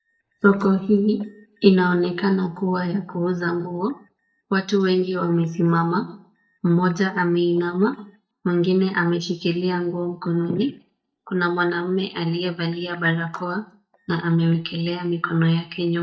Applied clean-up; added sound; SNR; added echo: neural mask model DeepFilterNet 3.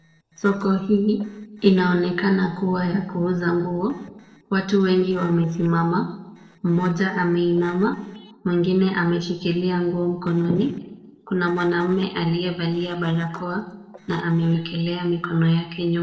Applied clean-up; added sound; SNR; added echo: neural separator model SepFormer DNS4.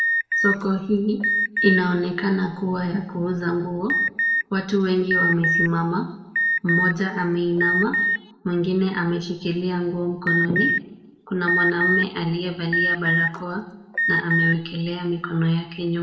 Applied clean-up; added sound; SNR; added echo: none; Alarm; 2 dB; reverberation time 0.8 s.